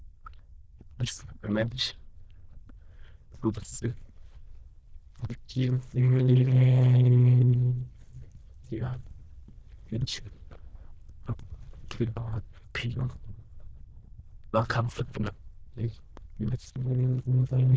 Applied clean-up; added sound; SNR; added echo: neural diffusion model UNIVERSE++.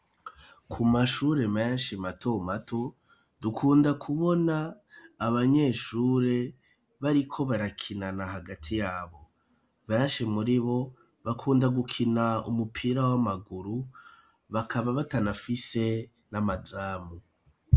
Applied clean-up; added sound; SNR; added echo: none; none; none; none.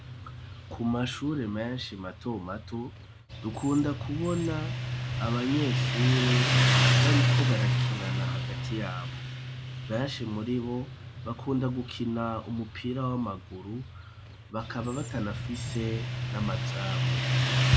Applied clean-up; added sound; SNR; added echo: none; Motorcycle; -3 dB; none.